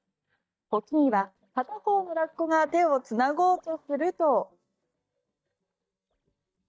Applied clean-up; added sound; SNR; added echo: neural mask model DeepFilterNet 3.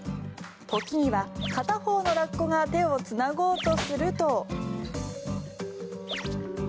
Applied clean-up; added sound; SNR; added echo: none; Wind instrument, woodwind instrument; 17 dB; none.